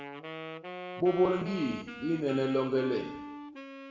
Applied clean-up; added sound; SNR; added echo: none; Wind instrument, woodwind instrument; 11 dB; reverberation time 0.9 s.